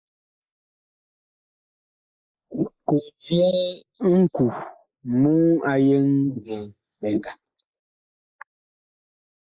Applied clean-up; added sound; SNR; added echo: neural mask model Resemble Enhance denoiser.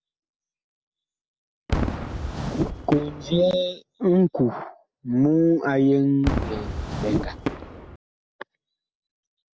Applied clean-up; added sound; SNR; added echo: none; Whoosh, swoosh, swish / Fireworks; 7 dB; none.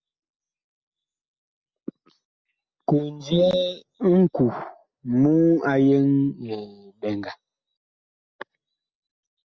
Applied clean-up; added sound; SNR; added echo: none; none; none; none.